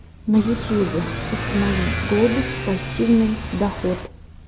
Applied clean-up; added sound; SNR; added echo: none; Motorcycle / Accelerating, revving, vroom; 5 dB; none.